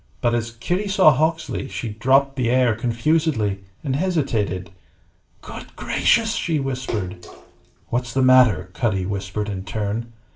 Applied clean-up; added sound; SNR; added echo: none; Splash, splatter; 15 dB; reverberation time 0.3 s.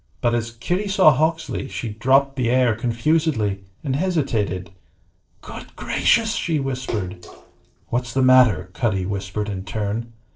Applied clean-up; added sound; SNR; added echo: neural separator model SepFormer DNS4.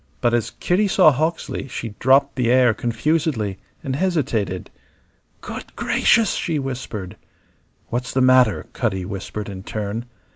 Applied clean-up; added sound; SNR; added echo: none; none; none; none.